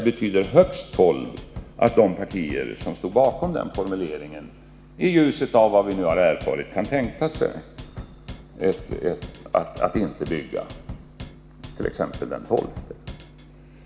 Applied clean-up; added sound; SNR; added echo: none; Drum / Drum kit; 16 dB; reverberation time 1.3 s.